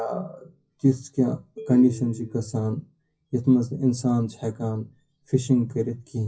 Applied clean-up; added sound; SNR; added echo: classical method WPE with log-MMSE.